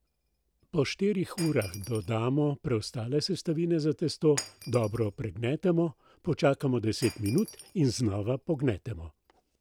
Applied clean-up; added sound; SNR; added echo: none; Shatter; 19 dB; none.